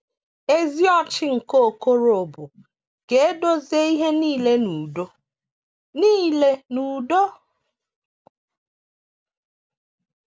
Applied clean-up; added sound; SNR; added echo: none; none; none; none.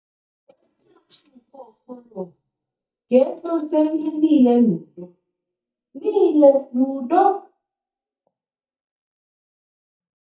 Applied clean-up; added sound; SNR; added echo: neural mask model DeepFilterNet 3.